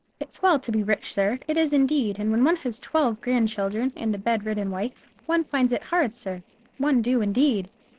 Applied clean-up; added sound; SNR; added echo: neural separator model SepFormer DNS4.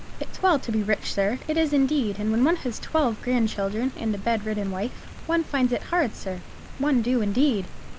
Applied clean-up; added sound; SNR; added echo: none; Rain; 10 dB; none.